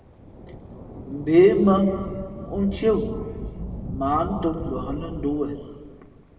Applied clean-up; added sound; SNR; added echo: none; Thunder / Rain; 11 dB; reverberation time 1.8 s.